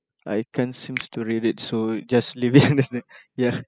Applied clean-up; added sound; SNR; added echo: classical method spectral subtraction.